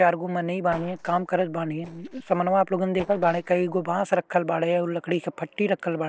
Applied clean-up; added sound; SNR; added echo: neural separator model SepFormer DNS4.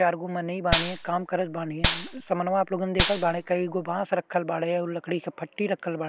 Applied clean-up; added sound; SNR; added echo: none; Gunshot, gunfire; -3 dB; none.